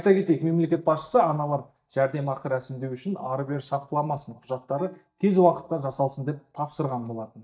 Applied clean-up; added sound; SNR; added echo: neural mask model DeepFilterNet 3.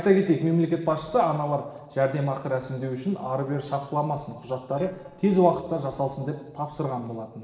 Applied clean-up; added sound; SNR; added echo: neural separator model SepFormer DNS4.